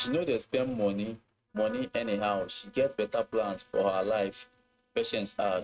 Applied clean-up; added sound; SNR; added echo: neural mask model RNNoise.